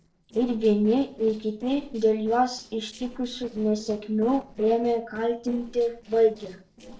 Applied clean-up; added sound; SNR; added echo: neural separator model SepFormer DNS4.